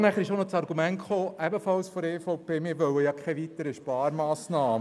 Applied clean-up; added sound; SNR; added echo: none; none; none; none.